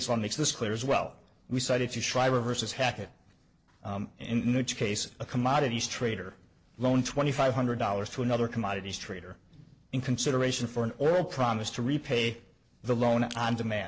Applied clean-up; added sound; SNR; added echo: neural separator model SepFormer DNS4.